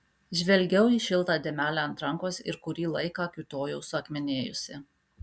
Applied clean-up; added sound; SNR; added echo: none; none; none; none.